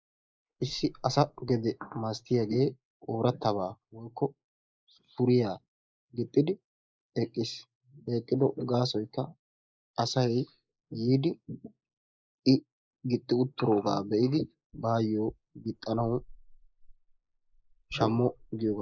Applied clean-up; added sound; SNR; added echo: neural mask model Resemble Enhance denoiser.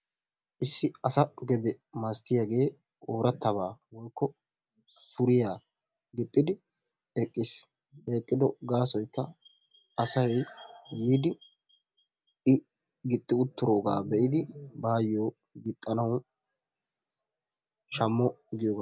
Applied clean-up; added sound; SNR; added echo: none; none; none; none.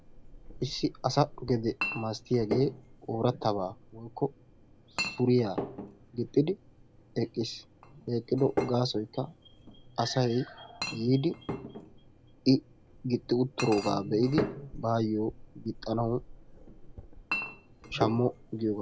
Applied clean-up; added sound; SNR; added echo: none; Chink, clink; 9 dB; none.